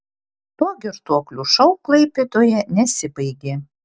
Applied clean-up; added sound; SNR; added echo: none; none; none; none.